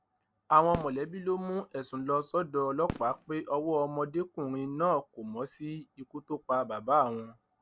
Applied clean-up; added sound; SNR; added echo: none; Fireworks; 15 dB; none.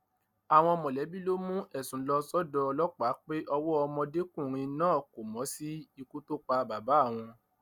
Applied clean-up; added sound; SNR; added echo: none; none; none; none.